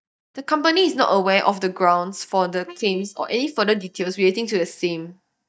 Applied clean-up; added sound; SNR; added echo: neural mask model DeepFilterNet 3.